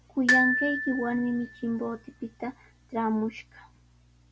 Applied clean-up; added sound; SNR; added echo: none; Glockenspiel; 0 dB; none.